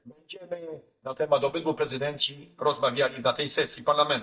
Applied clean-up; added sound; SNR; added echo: neural mask model DeepFilterNet 3.